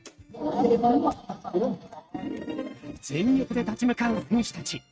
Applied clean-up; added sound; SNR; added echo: neural mask model RNNoise.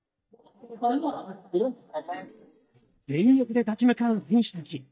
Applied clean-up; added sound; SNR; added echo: neural mask model DeepFilterNet 3.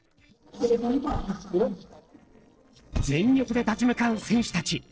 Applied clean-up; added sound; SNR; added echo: neural separator model SepFormer DNS4.